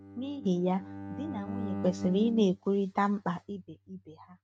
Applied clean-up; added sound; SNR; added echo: neural mask model RNNoise.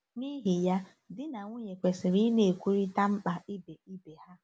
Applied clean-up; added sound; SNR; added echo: none; none; none; none.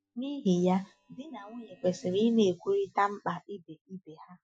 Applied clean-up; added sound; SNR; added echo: classical method Wiener filter.